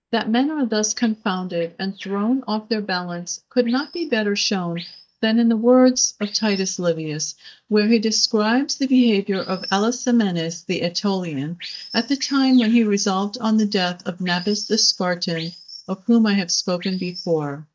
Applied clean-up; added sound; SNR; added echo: neural mask model DeepFilterNet 3.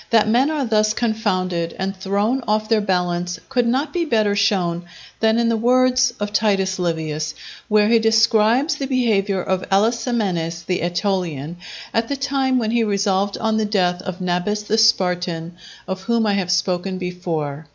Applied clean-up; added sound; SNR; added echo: none; none; none; none.